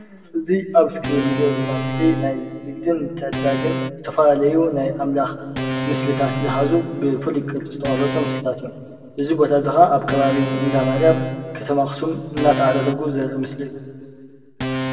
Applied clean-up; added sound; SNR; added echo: none; Organ; 7 dB; reverberation time 1.8 s.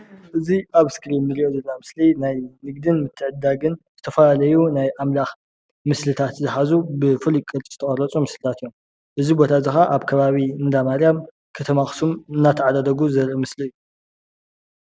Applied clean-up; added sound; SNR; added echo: none; none; none; none.